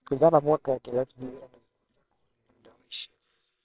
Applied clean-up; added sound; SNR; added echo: neural separator model SepFormer WHAMR!.